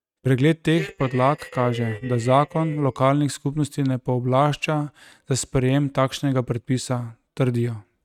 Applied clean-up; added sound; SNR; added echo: neural mask model RNNoise.